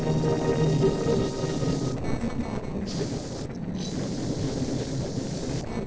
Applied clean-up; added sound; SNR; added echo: neural separator model SepFormer DNS4.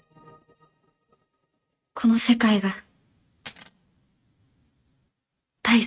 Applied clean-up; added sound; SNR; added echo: neural mask model RNNoise.